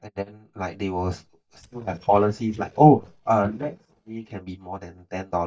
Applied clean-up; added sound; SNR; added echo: neural mask model DeepFilterNet 3.